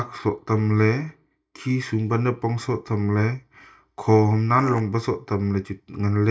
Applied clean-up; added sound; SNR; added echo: neural mask model DeepFilterNet 3.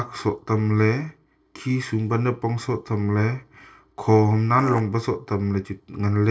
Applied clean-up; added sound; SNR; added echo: neural separator model SepFormer DNS4.